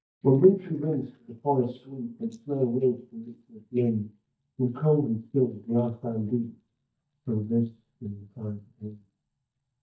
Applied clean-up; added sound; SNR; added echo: neural mask model DeepFilterNet 3.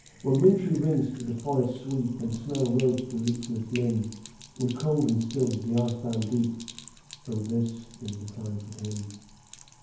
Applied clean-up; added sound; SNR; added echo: none; Sink (filling or washing); 19 dB; reverberation time 0.9 s.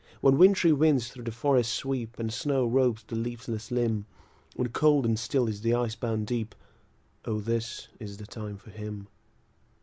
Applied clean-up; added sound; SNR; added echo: none; none; none; none.